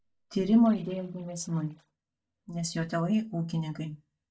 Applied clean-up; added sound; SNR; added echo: neural mask model DeepFilterNet 3.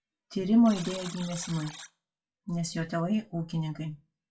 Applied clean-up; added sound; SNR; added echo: classical method WPE with log-MMSE.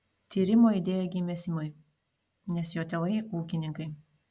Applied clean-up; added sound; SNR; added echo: none; none; none; none.